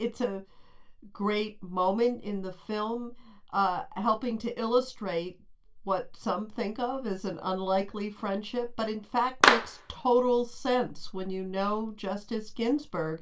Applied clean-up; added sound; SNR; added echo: none; Clapping; -4 dB; reverberation time 0.2 s.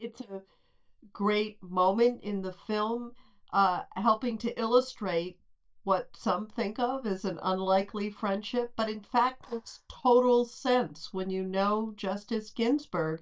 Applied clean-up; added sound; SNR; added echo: neural mask model DeepFilterNet 3.